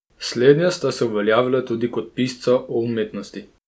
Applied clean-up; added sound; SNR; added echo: none; none; none; none.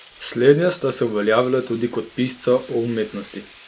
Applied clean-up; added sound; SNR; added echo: none; Bathtub (filling or washing); 15 dB; none.